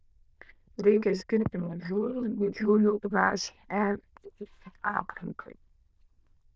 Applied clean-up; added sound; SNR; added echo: neural diffusion model UNIVERSE++.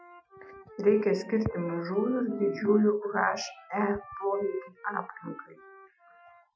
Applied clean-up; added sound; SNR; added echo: classical method Wiener filter.